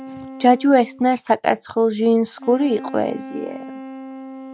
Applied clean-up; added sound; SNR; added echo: none; Wind instrument, woodwind instrument; 16 dB; none.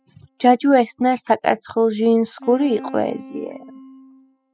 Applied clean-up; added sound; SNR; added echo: classical method spectral subtraction.